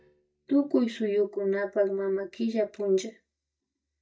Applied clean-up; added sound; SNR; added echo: neural mask model DeepFilterNet 3.